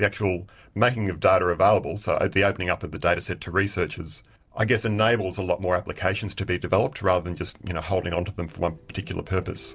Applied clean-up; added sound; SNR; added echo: none; none; none; none.